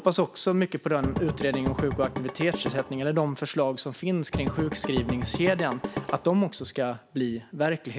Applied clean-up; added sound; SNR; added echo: none; Drum / Drum kit; 5 dB; none.